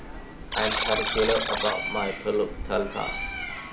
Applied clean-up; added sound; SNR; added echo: none; Bird + Alarm; 2 dB; none.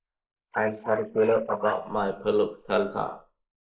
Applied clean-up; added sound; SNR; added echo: neural mask model Resemble Enhance denoiser.